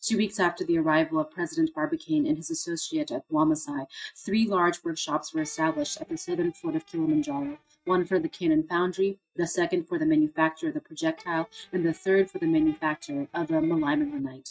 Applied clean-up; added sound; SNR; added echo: neural mask model RNNoise.